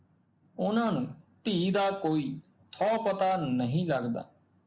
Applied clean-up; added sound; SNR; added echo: none; none; none; none.